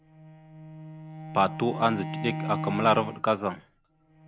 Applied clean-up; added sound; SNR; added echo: none; Bowed string instrument; 8 dB; none.